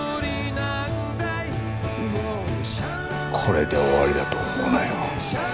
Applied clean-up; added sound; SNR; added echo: none; Mechanisms; 20 dB; none.